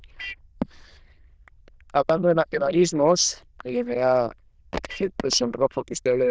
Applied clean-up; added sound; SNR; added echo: neural diffusion model UNIVERSE++.